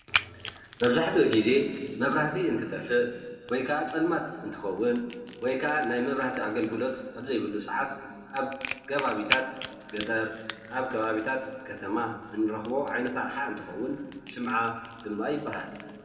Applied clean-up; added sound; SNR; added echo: none; Crackle; 12 dB; reverberation time 2.1 s.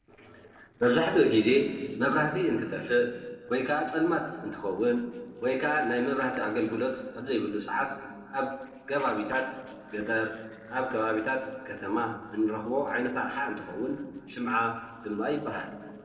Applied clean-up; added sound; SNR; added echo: neural separator model SepFormer DNS4.